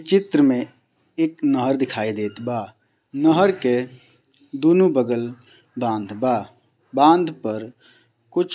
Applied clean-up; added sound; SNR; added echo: none; none; none; none.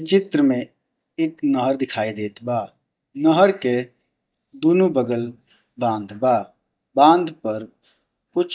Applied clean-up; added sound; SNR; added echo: neural mask model DeepFilterNet 3.